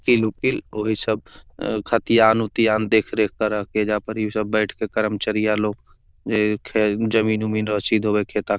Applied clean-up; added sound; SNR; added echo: neural diffusion model UNIVERSE++.